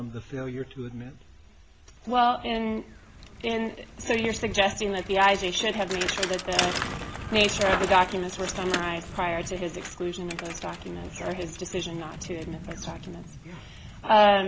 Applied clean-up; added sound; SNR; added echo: none; Bicycle; 9 dB; none.